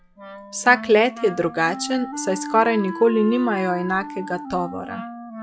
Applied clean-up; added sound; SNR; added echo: classical method log-MMSE.